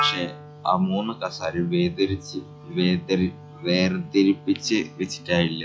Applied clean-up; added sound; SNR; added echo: classical method log-MMSE.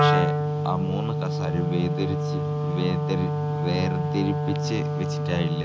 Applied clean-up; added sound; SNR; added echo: none; Wind instrument, woodwind instrument; -4 dB; none.